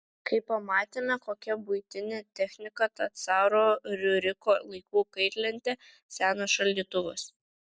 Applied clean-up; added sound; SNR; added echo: none; none; none; none.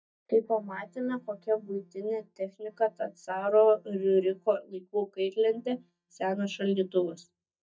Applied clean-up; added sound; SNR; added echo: neural mask model DeepFilterNet 3.